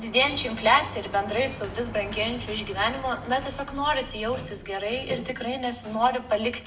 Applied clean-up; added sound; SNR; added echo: none; Sliding door; 13 dB; reverberation time 0.6 s.